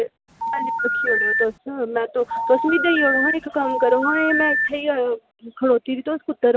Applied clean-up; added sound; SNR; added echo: none; Telephone; 1 dB; none.